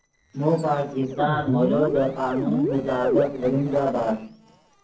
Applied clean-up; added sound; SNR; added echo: neural separator model SepFormer DNS4.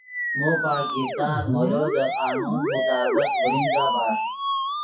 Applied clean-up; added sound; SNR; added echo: classical method WPE with log-MMSE.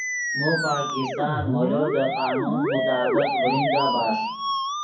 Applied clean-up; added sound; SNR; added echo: none; Musical instrument; -1 dB; reverberation time 0.6 s.